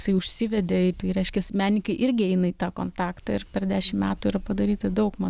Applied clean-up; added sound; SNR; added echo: none; none; none; none.